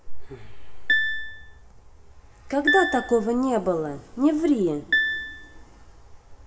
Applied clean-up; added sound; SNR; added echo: none; Piano; 1 dB; reverberation time 2.4 s.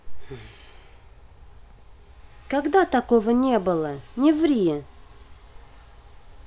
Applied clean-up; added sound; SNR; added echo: none; none; none; none.